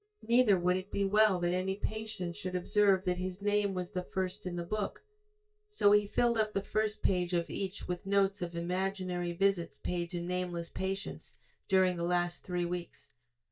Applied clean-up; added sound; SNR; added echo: neural mask model DeepFilterNet 3.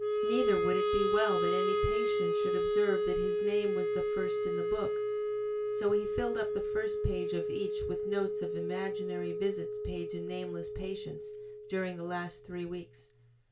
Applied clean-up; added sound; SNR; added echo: none; Wind instrument, woodwind instrument; -4 dB; reverberation time 0.2 s.